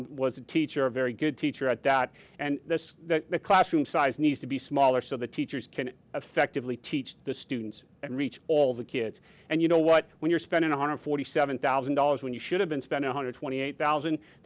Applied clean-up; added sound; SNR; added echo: none; none; none; none.